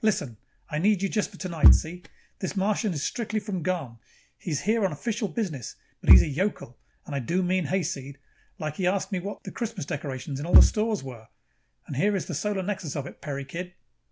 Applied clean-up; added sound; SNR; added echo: none; Bass drum / Thump, thud; -1 dB; none.